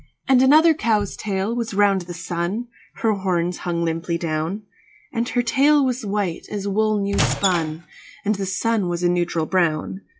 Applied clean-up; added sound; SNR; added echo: classical method log-MMSE.